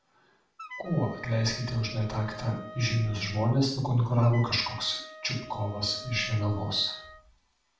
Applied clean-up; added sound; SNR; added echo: none; Wind instrument, woodwind instrument; 16 dB; reverberation time 0.5 s.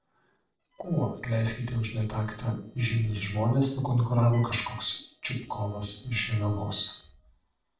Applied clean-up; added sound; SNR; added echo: neural separator model SepFormer DNS4.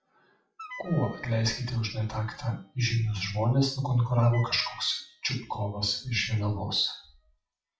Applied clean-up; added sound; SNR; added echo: classical method WPE with log-MMSE.